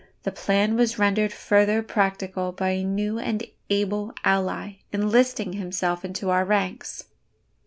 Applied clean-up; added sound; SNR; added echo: none; none; none; none.